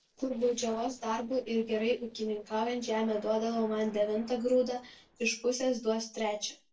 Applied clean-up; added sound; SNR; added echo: neural separator model SepFormer DNS4.